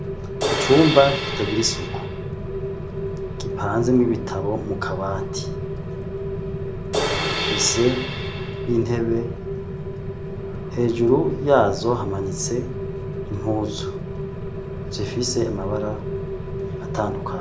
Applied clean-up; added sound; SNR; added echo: none; Rain + Crash cymbal; 3 dB; none.